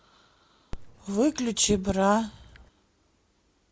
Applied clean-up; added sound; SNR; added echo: none; Dog; 15 dB; none.